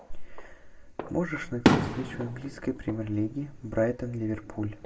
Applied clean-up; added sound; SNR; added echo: none; Fireworks; 1 dB; reverberation time 0.2 s.